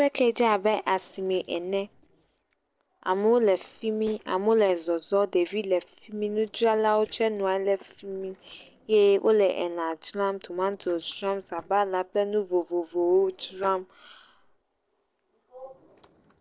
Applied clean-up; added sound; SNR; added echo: neural separator model SepFormer DNS4.